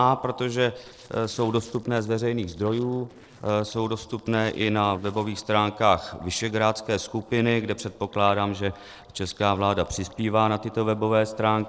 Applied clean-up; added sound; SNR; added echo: neural separator model SepFormer DNS4.